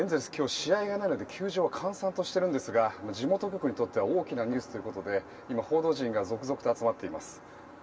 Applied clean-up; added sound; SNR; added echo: none; none; none; reverberation time 1.8 s.